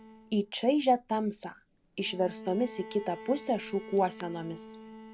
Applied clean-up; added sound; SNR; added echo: none; Bowed string instrument; 17 dB; none.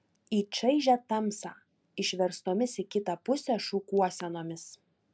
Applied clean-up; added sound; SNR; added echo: none; none; none; none.